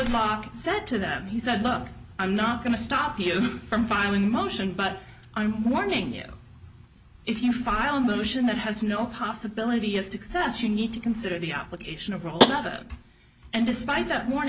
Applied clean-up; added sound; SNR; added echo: none; Tap; -1 dB; none.